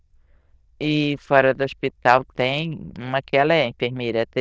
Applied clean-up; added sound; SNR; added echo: neural diffusion model UNIVERSE++.